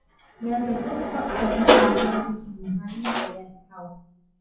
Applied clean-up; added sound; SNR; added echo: classical method WPE with log-MMSE.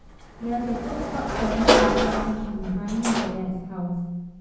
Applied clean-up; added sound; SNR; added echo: none; Sliding door / Slam; -2 dB; reverberation time 1.1 s.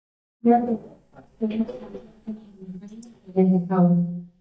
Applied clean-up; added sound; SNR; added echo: neural mask model DeepFilterNet 3.